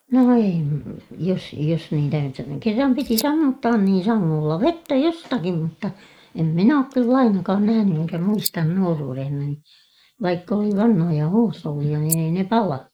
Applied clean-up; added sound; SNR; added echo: neural mask model Resemble Enhance denoiser.